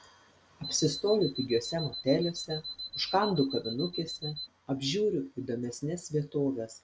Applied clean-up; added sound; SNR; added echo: none; Alarm; 9 dB; none.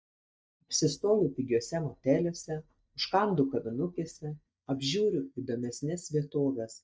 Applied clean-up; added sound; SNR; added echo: neural mask model DeepFilterNet 3.